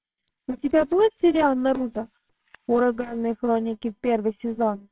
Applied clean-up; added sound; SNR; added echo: neural separator model SepFormer WHAMR!.